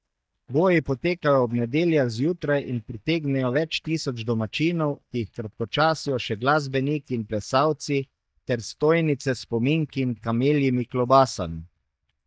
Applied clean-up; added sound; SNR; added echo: neural mask model DeepFilterNet 3.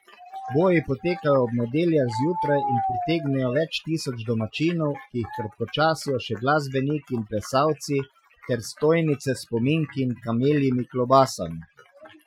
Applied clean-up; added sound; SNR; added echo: classical method Wiener filter.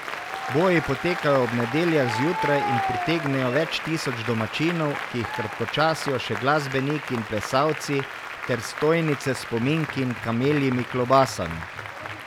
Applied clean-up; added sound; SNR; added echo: none; Applause; 7 dB; none.